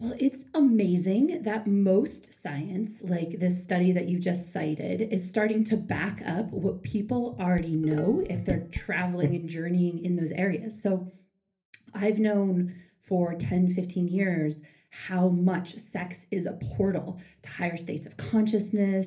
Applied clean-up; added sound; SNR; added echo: none; Dishes, pots, and pans; 12 dB; reverberation time 0.3 s.